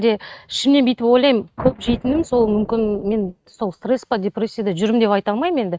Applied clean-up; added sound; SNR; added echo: neural mask model RNNoise.